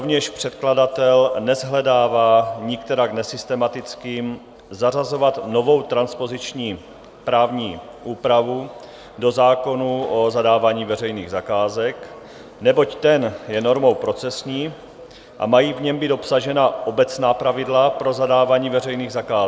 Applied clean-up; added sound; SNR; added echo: none; none; none; none.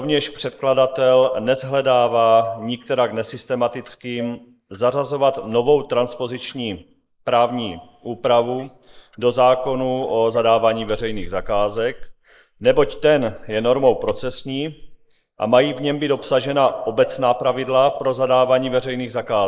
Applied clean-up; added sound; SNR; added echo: neural mask model Resemble Enhance denoiser.